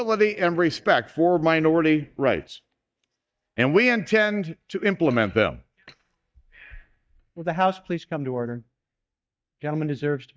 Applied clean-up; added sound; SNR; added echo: neural mask model DeepFilterNet 3.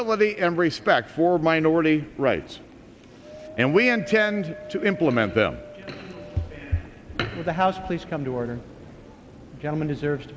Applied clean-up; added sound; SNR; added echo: none; Wind; 19 dB; none.